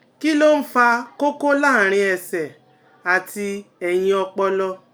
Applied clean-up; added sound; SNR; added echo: none; none; none; none.